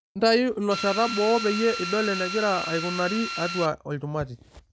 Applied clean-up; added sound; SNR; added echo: none; Drill; 6 dB; none.